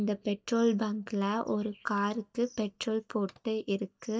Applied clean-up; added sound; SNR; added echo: neural mask model DeepFilterNet 3.